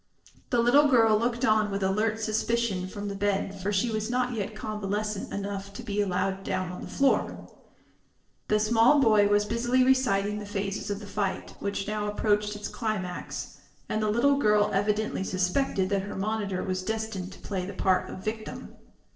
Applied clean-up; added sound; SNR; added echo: neural separator model SepFormer DNS4.